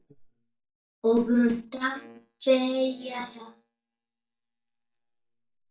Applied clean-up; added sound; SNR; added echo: neural mask model DeepFilterNet 3.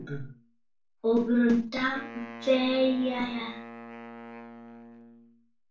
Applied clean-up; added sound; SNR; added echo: none; Wind instrument, woodwind instrument; 16 dB; reverberation time 0.3 s.